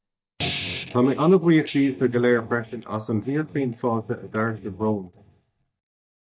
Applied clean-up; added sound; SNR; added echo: neural mask model DeepFilterNet 3.